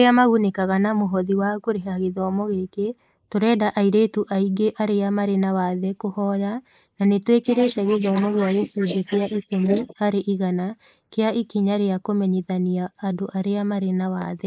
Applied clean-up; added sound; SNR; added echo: neural mask model Resemble Enhance denoiser.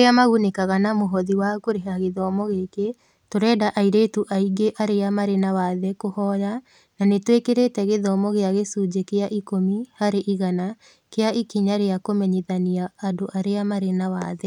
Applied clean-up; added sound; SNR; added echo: none; none; none; none.